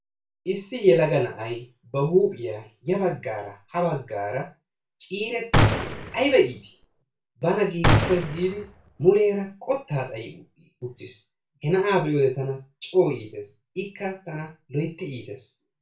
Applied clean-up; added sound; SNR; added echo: none; Gunshot, gunfire; -2 dB; reverberation time 0.3 s.